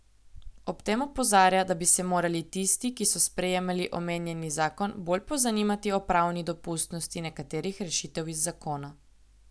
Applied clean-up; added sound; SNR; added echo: none; none; none; none.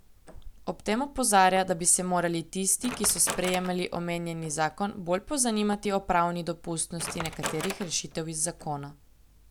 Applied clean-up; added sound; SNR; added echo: none; Wood; 14 dB; none.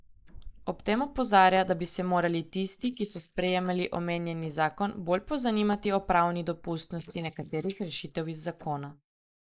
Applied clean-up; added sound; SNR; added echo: neural mask model Resemble Enhance denoiser.